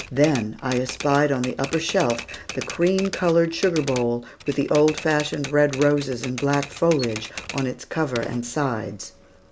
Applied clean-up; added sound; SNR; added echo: none; Typewriter; 14 dB; none.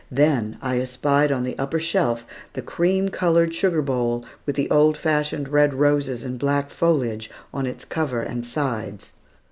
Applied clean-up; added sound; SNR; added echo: none; none; none; none.